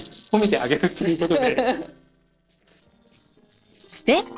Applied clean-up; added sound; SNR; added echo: neural separator model SepFormer DNS4.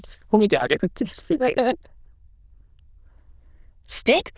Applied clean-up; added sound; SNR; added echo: neural diffusion model UNIVERSE++.